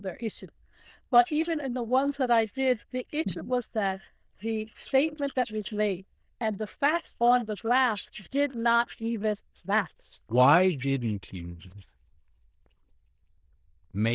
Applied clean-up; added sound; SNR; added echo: neural diffusion model UNIVERSE++.